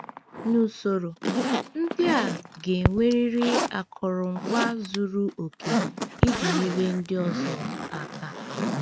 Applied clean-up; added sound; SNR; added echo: none; Zipper (clothing) + Crackle; 2 dB; none.